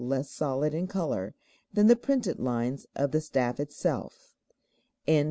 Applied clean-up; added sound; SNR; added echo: none; none; none; none.